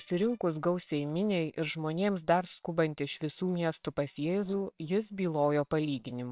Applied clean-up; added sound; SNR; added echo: neural separator model SepFormer WHAMR!.